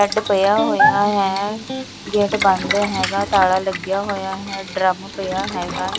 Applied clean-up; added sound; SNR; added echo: none; Electric guitar + Boiling; 8 dB; none.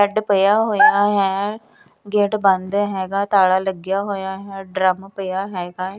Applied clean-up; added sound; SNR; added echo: none; none; none; none.